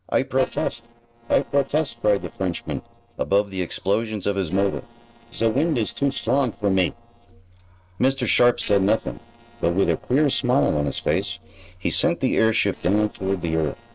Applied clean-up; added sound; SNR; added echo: neural separator model SepFormer DNS4.